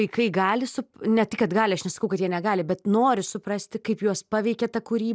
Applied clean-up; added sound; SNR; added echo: none; none; none; none.